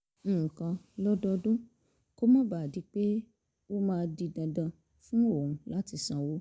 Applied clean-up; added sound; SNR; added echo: none; none; none; none.